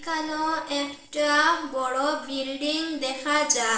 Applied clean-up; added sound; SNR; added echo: neural separator model SepFormer DNS4.